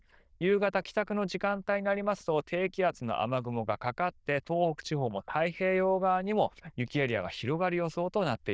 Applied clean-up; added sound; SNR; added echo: neural diffusion model UNIVERSE++.